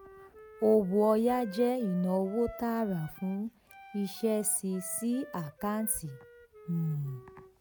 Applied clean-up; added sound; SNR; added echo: none; Wind instrument, woodwind instrument; 19 dB; none.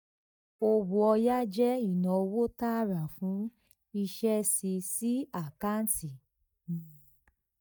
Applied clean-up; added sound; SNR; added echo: neural mask model DeepFilterNet 3.